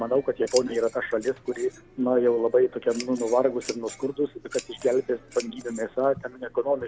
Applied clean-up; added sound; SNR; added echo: none; Scissors; 18 dB; none.